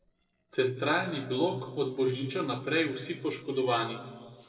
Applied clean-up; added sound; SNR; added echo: neural separator model SepFormer DNS4.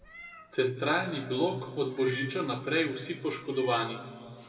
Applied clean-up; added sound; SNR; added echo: none; Meow; 17 dB; reverberation time 1.8 s.